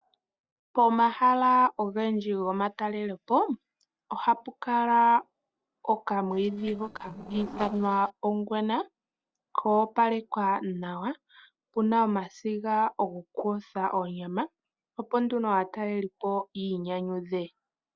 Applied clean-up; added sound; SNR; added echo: neural separator model SepFormer DNS4.